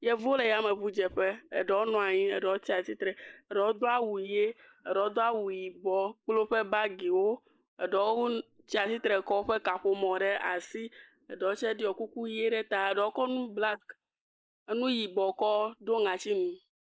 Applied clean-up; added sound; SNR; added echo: neural mask model Resemble Enhance denoiser.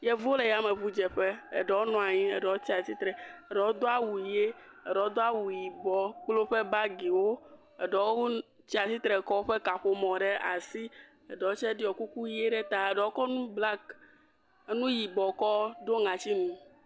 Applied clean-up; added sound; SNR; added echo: none; none; none; none.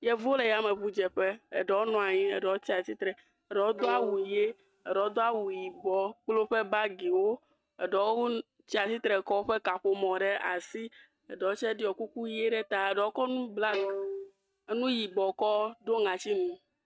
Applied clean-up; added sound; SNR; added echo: neural mask model RNNoise.